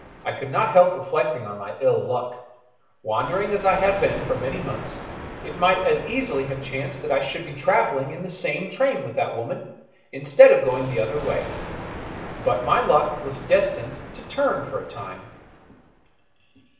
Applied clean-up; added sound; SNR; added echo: none; Thunder; 15 dB; reverberation time 0.8 s.